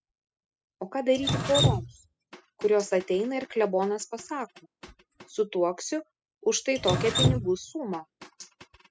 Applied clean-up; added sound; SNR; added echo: classical method spectral subtraction.